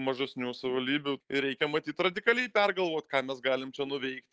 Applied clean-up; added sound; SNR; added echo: none; none; none; none.